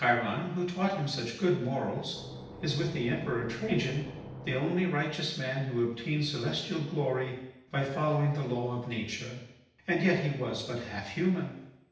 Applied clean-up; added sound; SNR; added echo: none; Engine / Boat, Water vehicle; 12 dB; reverberation time 0.9 s.